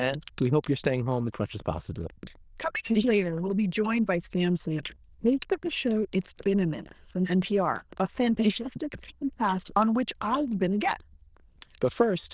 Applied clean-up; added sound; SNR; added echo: neural diffusion model UNIVERSE++.